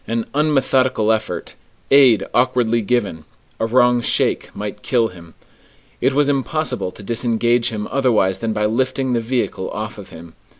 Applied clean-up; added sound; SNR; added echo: none; none; none; none.